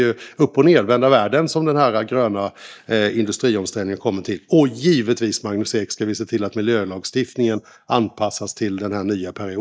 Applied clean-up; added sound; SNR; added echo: neural mask model DeepFilterNet 3.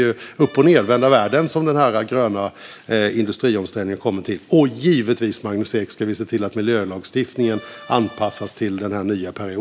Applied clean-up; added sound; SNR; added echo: none; Accordion; 19 dB; none.